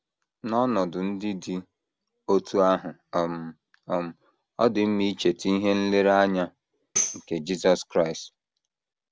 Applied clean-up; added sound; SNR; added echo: none; Tambourine; 7 dB; none.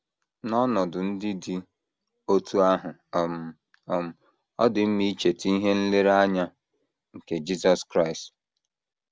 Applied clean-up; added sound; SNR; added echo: none; none; none; none.